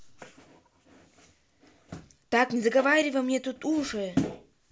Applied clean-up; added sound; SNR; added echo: none; none; none; none.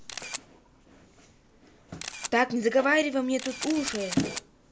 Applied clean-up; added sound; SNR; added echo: none; Camera; 12 dB; none.